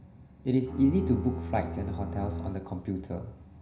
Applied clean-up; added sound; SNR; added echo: none; Bowed string instrument; 6 dB; reverberation time 0.5 s.